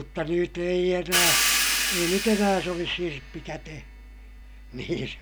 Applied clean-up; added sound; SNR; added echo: none; Hi-hat; 1 dB; none.